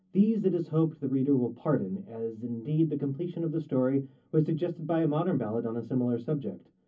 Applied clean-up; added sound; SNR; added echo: none; none; none; reverberation time 0.3 s.